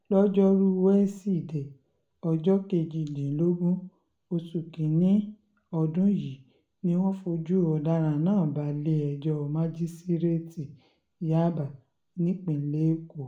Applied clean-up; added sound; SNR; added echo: none; none; none; reverberation time 0.4 s.